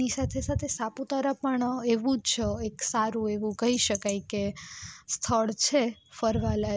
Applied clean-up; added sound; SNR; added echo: none; none; none; none.